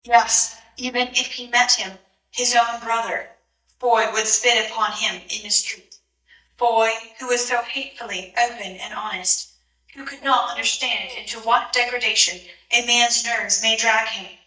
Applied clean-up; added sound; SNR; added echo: neural mask model DeepFilterNet 3.